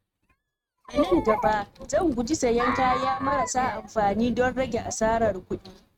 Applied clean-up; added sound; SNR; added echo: neural mask model RNNoise.